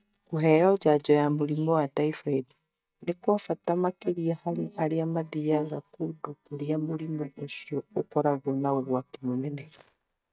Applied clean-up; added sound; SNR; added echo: neural mask model DeepFilterNet 3.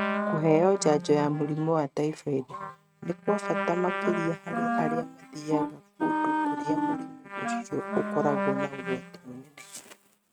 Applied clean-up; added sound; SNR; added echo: neural mask model RNNoise.